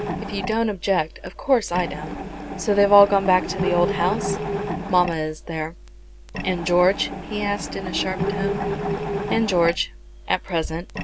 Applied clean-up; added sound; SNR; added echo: none; Mechanisms; 6 dB; none.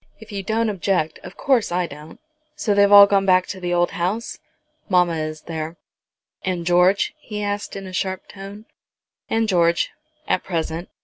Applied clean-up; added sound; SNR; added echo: none; none; none; none.